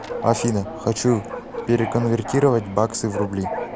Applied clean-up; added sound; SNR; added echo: none; Bark + Subway, metro, underground; 9 dB; none.